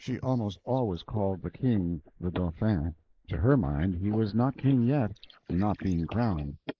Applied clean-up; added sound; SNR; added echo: neural mask model Resemble Enhance denoiser.